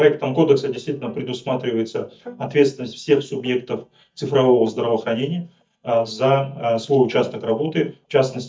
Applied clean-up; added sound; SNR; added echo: neural mask model DeepFilterNet 3.